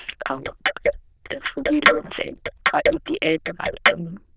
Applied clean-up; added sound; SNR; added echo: neural diffusion model UNIVERSE++.